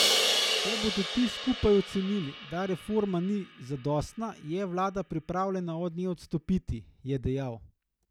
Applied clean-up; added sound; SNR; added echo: none; Crash cymbal; 4 dB; none.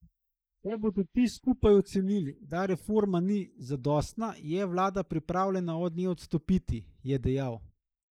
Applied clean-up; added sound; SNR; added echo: neural mask model Resemble Enhance denoiser.